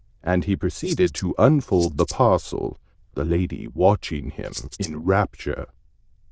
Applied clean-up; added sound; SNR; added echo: neural diffusion model UNIVERSE++.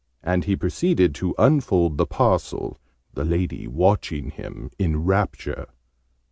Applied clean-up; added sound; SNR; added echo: none; none; none; none.